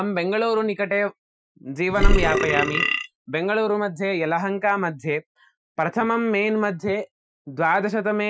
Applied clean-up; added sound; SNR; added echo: classical method Wiener filter.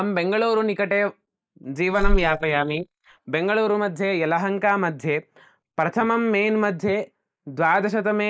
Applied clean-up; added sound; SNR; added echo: neural mask model Resemble Enhance denoiser.